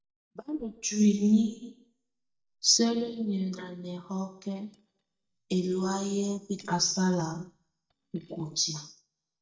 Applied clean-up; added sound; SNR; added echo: neural mask model DeepFilterNet 3.